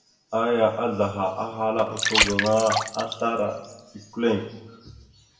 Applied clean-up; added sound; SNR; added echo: none; Water; 3 dB; reverberation time 0.9 s.